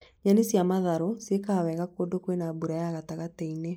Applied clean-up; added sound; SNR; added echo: neural mask model Resemble Enhance denoiser.